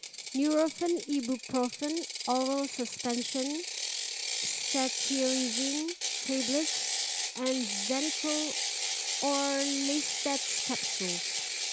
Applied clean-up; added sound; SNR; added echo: none; Ratchet, pawl; 1 dB; none.